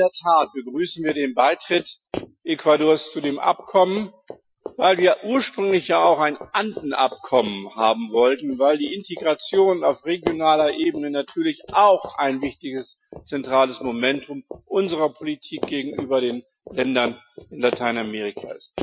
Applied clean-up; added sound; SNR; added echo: classical method Wiener filter.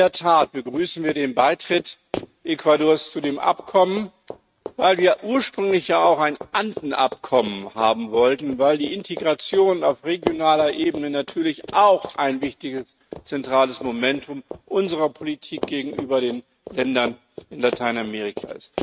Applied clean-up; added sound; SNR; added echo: neural mask model RNNoise.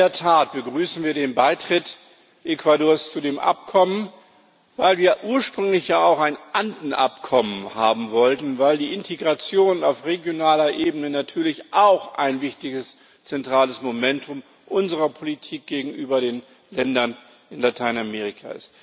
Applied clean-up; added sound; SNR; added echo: none; none; none; none.